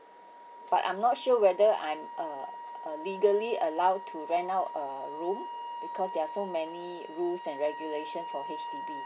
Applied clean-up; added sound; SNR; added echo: none; Wind instrument, woodwind instrument; 11 dB; none.